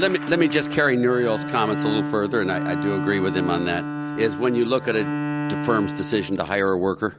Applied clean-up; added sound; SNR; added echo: none; Bowed string instrument; 6 dB; none.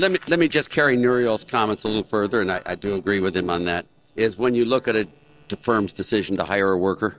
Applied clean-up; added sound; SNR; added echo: neural separator model SepFormer DNS4.